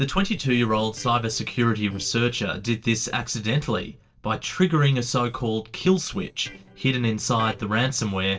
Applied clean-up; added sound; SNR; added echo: neural separator model SepFormer DNS4.